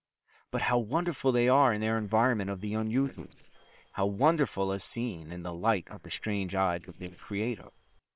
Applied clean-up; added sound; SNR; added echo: neural separator model SepFormer WHAM!.